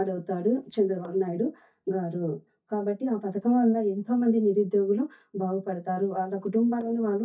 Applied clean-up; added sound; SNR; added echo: neural mask model DeepFilterNet 3.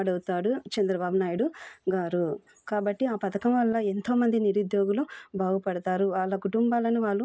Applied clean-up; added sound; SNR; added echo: none; none; none; none.